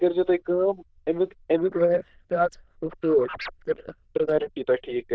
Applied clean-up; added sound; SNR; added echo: neural diffusion model UNIVERSE++.